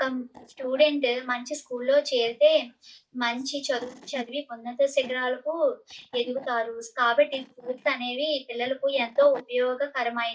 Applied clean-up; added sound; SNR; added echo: neural mask model DeepFilterNet 3.